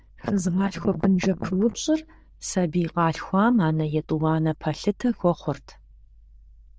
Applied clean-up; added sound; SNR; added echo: neural diffusion model UNIVERSE++.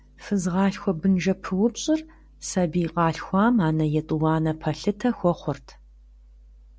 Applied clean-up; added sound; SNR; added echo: none; none; none; none.